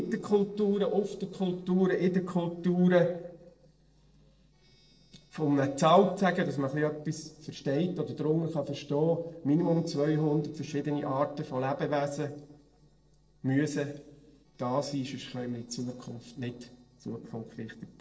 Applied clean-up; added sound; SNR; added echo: neural separator model SepFormer DNS4.